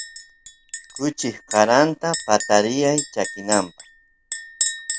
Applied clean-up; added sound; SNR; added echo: none; Chink, clink; 6 dB; none.